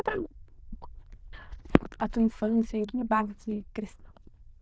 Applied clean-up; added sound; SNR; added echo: neural diffusion model UNIVERSE++.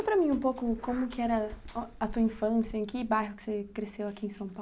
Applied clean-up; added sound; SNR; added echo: none; none; none; none.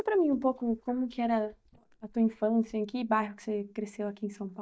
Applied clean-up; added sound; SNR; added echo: neural mask model DeepFilterNet 3.